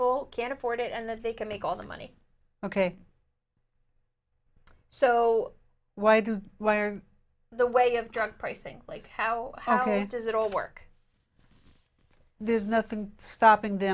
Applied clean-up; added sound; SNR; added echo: none; none; none; none.